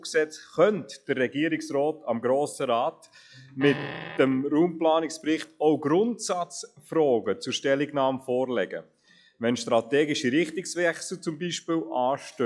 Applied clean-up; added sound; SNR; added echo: classical method log-MMSE.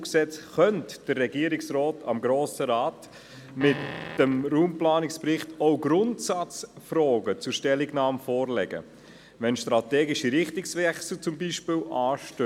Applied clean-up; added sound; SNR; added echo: none; Fart; 11 dB; none.